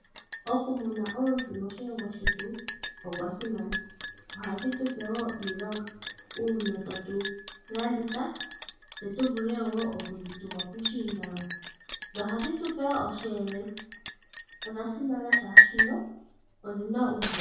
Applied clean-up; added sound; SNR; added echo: none; Liquid; -4 dB; reverberation time 0.7 s.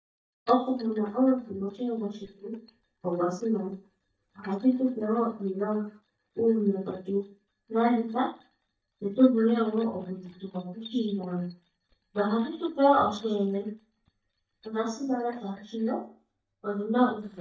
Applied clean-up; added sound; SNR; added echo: neural mask model DeepFilterNet 3.